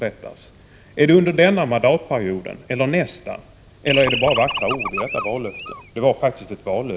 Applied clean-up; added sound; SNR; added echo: none; Animal; 6 dB; none.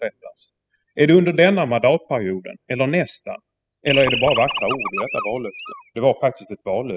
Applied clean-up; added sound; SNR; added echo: classical method spectral subtraction.